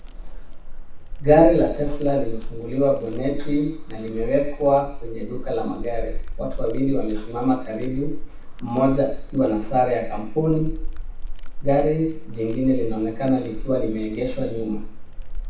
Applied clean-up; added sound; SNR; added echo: none; Crackle; 4 dB; reverberation time 0.7 s.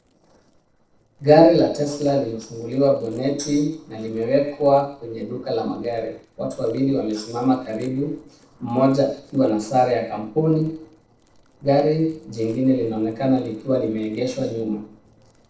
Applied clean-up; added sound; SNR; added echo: neural separator model SepFormer DNS4.